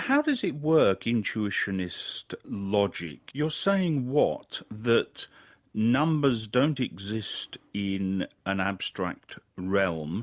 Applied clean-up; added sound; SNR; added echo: none; none; none; none.